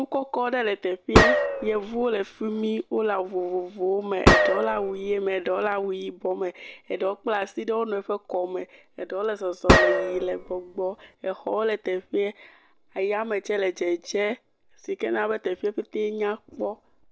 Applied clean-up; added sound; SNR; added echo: none; Gunshot, gunfire; -5 dB; none.